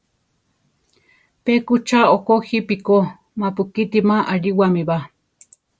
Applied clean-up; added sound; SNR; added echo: none; none; none; none.